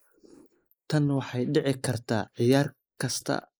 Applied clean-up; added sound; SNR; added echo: neural mask model Resemble Enhance denoiser.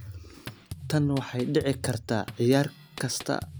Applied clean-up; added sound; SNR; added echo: none; Drum kit; 14 dB; none.